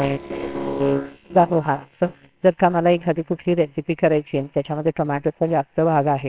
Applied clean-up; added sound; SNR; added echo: neural separator model SepFormer WHAMR!.